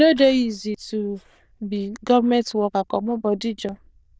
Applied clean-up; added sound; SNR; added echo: neural diffusion model UNIVERSE++.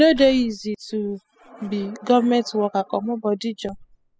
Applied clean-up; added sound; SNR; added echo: classical method spectral subtraction.